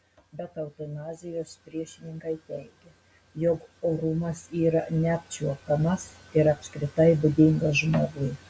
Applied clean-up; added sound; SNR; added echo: none; none; none; none.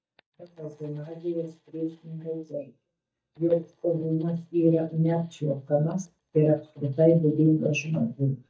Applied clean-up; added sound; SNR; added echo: neural mask model DeepFilterNet 3.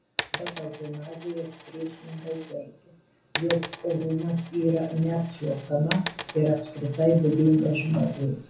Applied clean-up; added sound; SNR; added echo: none; Coin (dropping); 9 dB; reverberation time 0.6 s.